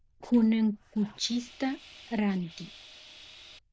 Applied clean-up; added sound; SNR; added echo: neural diffusion model UNIVERSE++.